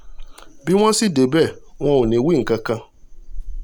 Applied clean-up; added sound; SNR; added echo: none; Meow / Purr; 13 dB; none.